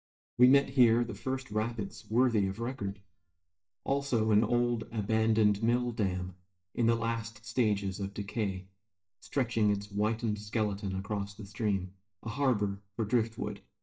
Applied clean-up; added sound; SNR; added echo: neural mask model DeepFilterNet 3.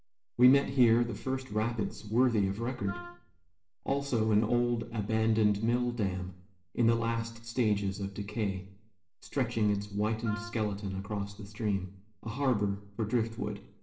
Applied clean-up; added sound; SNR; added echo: none; Wind instrument, woodwind instrument; 17 dB; reverberation time 0.5 s.